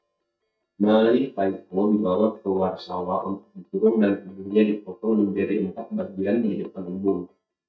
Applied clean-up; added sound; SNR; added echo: neural mask model DeepFilterNet 3.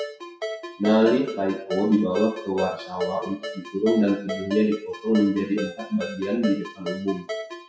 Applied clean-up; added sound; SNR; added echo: classical method WPE with log-MMSE.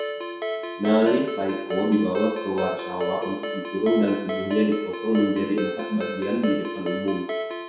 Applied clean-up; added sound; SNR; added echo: none; Ringtone; 6 dB; reverberation time 0.7 s.